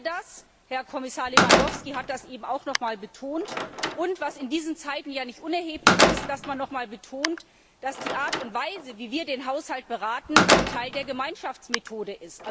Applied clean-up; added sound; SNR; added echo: none; Slam; -4 dB; none.